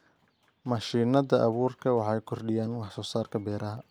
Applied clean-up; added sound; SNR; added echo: none; none; none; none.